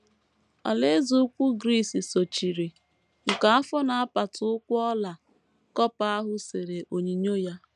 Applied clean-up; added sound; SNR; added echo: none; none; none; none.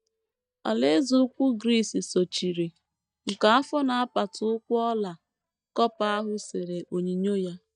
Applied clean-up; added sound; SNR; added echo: neural mask model DeepFilterNet 3.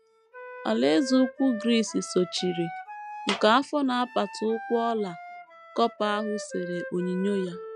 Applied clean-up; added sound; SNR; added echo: classical method log-MMSE.